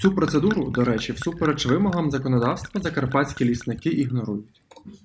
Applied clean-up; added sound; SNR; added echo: none; Gurgling / Chink, clink / Liquid; 15 dB; none.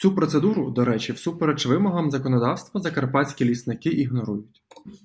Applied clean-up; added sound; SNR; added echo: none; none; none; none.